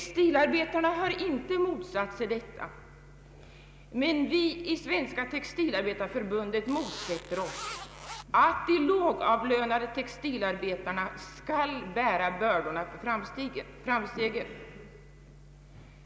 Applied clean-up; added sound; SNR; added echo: none; Zipper (clothing); 11 dB; none.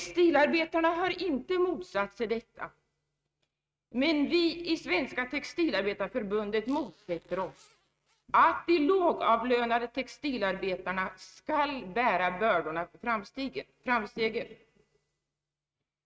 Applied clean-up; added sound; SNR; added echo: neural mask model RNNoise.